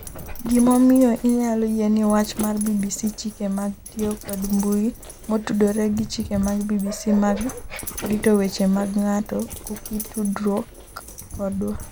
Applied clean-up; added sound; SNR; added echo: none; Dog; 13 dB; none.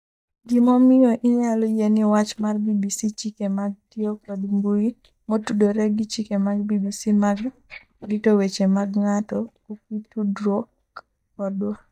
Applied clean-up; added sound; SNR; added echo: neural mask model DeepFilterNet 3.